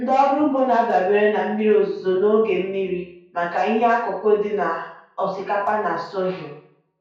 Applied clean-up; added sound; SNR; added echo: none; none; none; reverberation time 0.5 s.